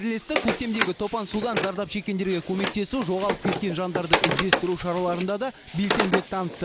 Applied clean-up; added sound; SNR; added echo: none; Wood; 2 dB; none.